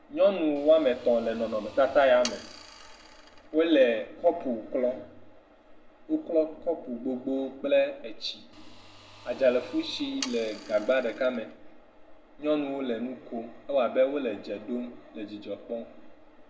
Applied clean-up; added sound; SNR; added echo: none; Sawing; 18 dB; reverberation time 0.5 s.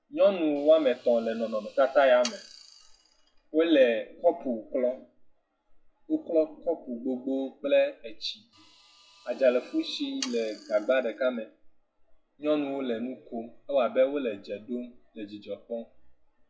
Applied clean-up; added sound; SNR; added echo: classical method WPE with log-MMSE.